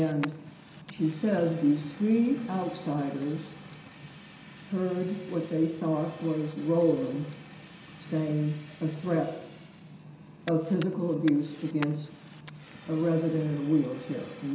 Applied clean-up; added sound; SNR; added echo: none; Fire; 20 dB; reverberation time 0.7 s.